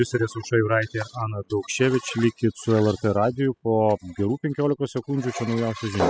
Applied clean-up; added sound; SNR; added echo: classical method spectral subtraction.